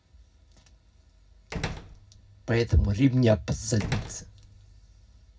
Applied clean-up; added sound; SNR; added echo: none; Slam; 12 dB; reverberation time 0.4 s.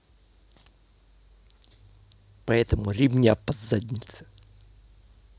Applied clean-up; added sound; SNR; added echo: none; none; none; none.